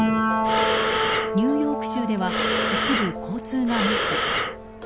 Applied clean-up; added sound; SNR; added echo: none; Breathing + Piano; -4 dB; none.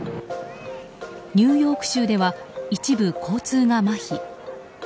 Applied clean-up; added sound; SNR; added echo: none; none; none; none.